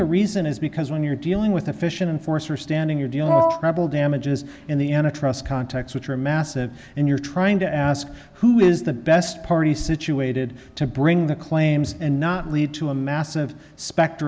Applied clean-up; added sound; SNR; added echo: none; Wind instrument, woodwind instrument; -1 dB; none.